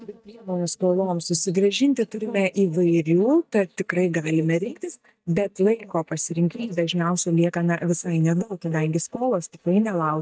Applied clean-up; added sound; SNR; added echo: neural mask model DeepFilterNet 3.